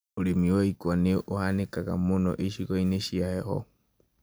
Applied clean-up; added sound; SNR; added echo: none; none; none; none.